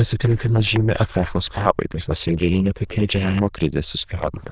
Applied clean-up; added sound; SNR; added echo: neural diffusion model UNIVERSE++.